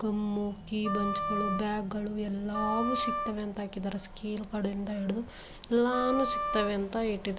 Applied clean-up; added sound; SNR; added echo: none; Wind instrument, woodwind instrument; 4 dB; none.